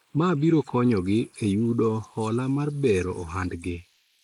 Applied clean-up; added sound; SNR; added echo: neural mask model Resemble Enhance denoiser.